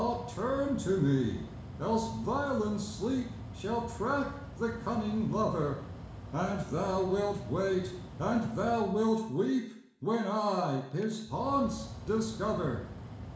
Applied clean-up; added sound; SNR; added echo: none; Mechanical fan; 12 dB; reverberation time 0.7 s.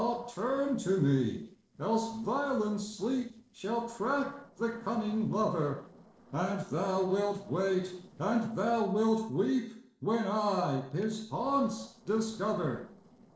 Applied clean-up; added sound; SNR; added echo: neural separator model SepFormer DNS4.